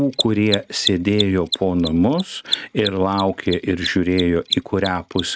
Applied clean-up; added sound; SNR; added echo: neural mask model RNNoise.